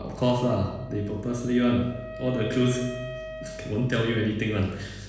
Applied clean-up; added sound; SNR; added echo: none; Wind instrument, woodwind instrument; 14 dB; reverberation time 1.1 s.